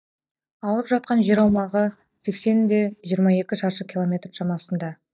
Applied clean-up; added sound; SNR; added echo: neural mask model DeepFilterNet 3.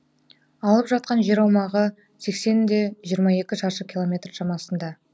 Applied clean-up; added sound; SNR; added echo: none; none; none; none.